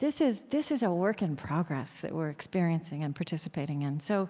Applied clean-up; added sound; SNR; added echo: none; none; none; none.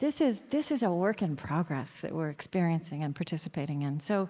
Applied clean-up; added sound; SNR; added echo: neural mask model Resemble Enhance denoiser.